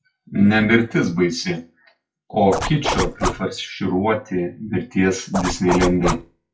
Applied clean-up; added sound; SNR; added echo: classical method WPE with log-MMSE.